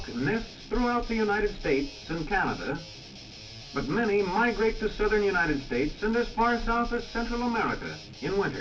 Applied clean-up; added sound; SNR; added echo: none; Guitar; 17 dB; reverberation time 0.2 s.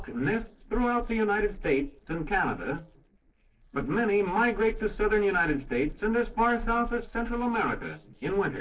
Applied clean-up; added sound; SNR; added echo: neural separator model SepFormer DNS4.